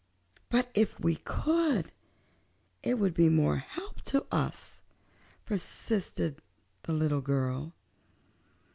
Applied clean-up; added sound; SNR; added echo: none; none; none; none.